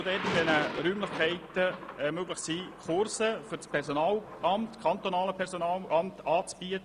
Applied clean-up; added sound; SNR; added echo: none; Thunder; 10 dB; none.